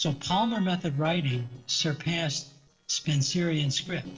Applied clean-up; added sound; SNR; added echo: neural separator model SepFormer DNS4.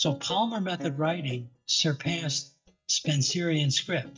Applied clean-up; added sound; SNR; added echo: neural mask model DeepFilterNet 3.